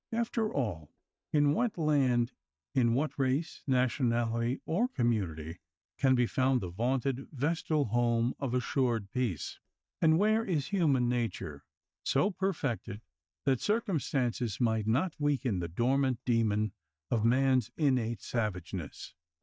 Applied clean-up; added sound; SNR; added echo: neural mask model DeepFilterNet 3.